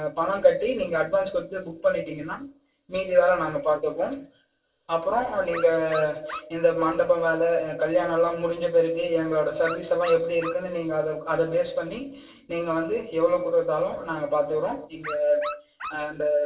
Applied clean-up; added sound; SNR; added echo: none; Dog; 13 dB; reverberation time 0.2 s.